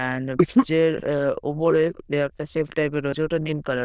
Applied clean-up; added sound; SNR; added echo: neural diffusion model UNIVERSE++.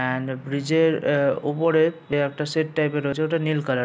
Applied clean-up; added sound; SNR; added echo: none; none; none; none.